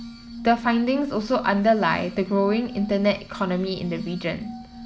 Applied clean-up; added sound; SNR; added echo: none; Glass; 14 dB; none.